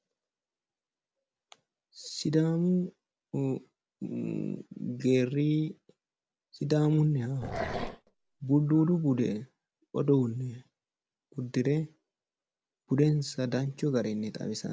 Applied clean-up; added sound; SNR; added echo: none; Growling; 6 dB; none.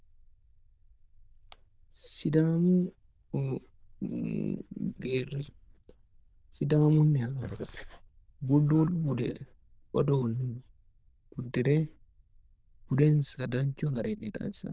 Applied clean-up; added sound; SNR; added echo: neural diffusion model UNIVERSE++.